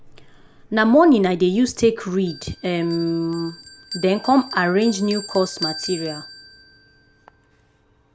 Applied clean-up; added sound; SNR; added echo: none; Bell; 16 dB; none.